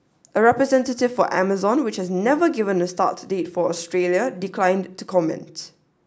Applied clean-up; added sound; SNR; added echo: none; none; none; none.